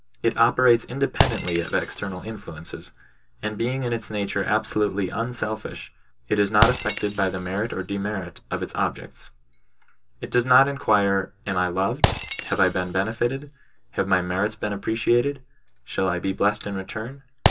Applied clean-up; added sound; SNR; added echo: none; Shatter; 7 dB; reverberation time 0.2 s.